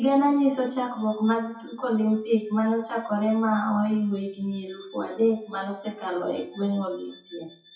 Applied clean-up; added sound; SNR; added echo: classical method WPE with log-MMSE.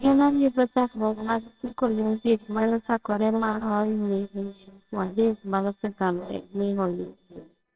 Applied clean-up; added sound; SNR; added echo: neural separator model SepFormer WHAMR!.